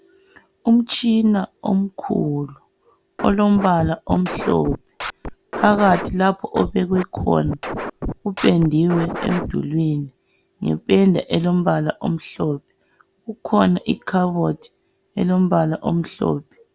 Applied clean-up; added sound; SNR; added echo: none; Scratching (performance technique); 8 dB; none.